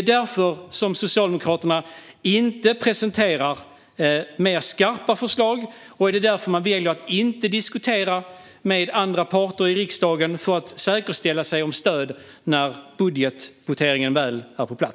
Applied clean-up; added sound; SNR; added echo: none; none; none; none.